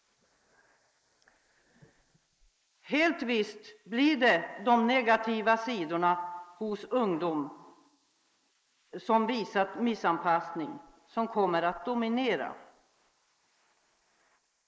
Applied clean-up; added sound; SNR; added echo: neural mask model Resemble Enhance denoiser.